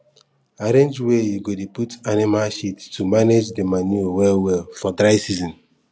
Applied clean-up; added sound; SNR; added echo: none; none; none; none.